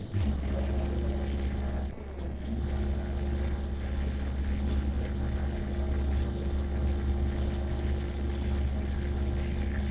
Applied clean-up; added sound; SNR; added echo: neural separator model SepFormer DNS4.